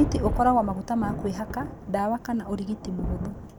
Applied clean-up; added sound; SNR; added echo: none; Thunder; 6 dB; none.